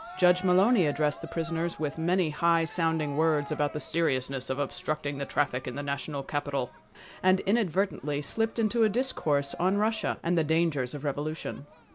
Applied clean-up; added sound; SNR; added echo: none; Cheering; 19 dB; none.